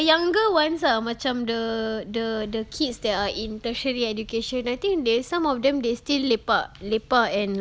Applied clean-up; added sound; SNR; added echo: none; none; none; none.